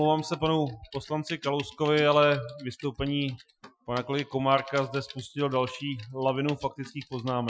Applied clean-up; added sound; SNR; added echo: classical method Wiener filter.